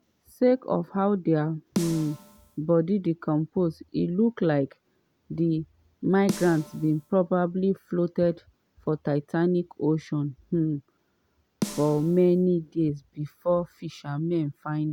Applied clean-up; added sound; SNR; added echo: none; Snare drum; 13 dB; none.